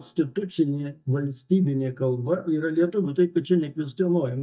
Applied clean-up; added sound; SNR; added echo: neural mask model DeepFilterNet 3.